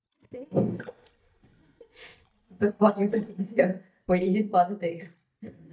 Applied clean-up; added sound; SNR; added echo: neural mask model DeepFilterNet 3.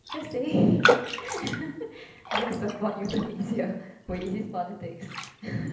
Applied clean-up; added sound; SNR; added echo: none; Raindrop; 2 dB; reverberation time 0.8 s.